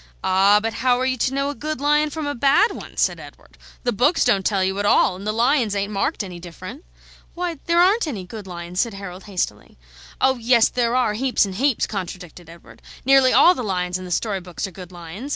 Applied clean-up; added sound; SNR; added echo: none; none; none; none.